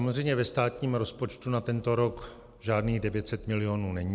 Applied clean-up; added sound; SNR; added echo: none; none; none; none.